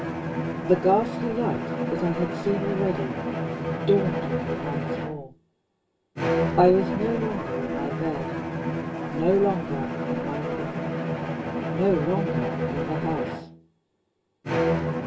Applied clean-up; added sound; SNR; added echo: none; Bowed string instrument; 0 dB; reverberation time 0.2 s.